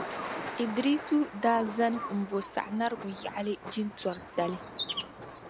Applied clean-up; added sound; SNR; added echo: none; Bird + Thunder / Rain; 9 dB; none.